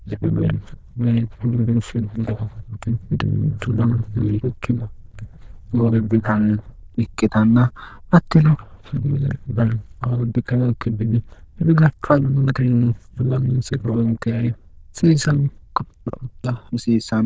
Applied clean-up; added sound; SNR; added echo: neural diffusion model UNIVERSE++.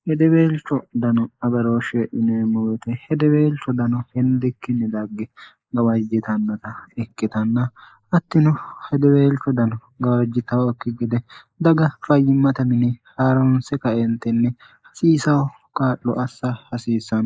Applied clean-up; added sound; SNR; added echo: neural mask model Resemble Enhance denoiser.